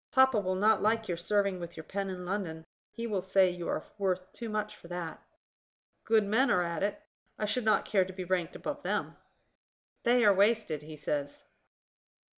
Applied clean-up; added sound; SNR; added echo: none; none; none; none.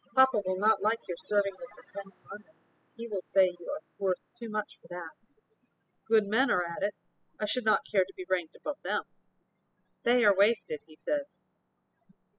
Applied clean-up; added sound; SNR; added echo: classical method spectral subtraction.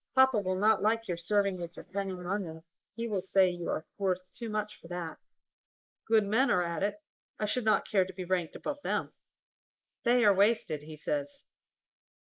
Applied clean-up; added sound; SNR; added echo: neural mask model Resemble Enhance denoiser.